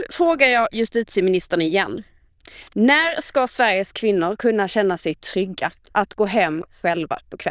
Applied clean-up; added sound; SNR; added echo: neural diffusion model UNIVERSE++.